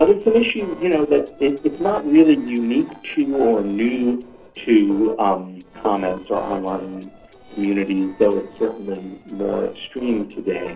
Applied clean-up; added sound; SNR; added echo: neural separator model SepFormer DNS4.